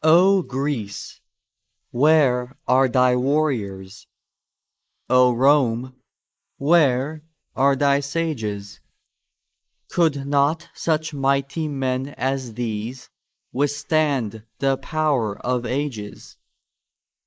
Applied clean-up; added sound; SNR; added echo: neural mask model Resemble Enhance denoiser.